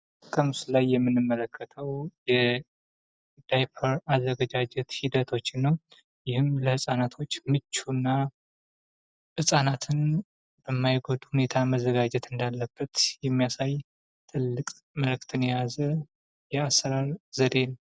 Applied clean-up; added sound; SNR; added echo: none; none; none; none.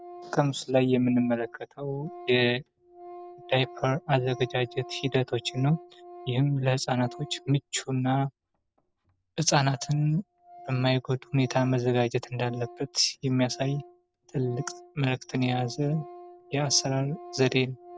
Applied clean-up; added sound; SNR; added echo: none; Organ; 19 dB; none.